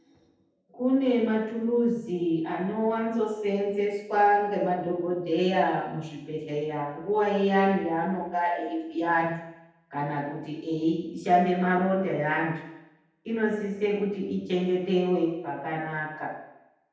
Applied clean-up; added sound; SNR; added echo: none; none; none; reverberation time 0.8 s.